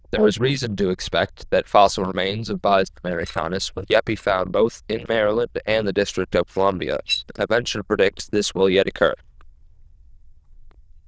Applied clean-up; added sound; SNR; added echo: neural diffusion model UNIVERSE++.